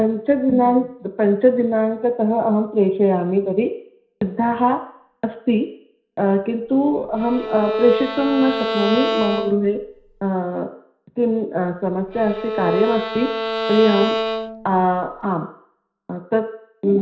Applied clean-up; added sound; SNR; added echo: none; Bowed string instrument; 5 dB; reverberation time 0.5 s.